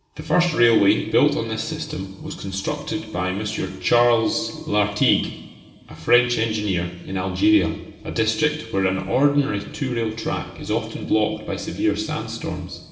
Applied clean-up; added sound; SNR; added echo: none; none; none; reverberation time 2.5 s.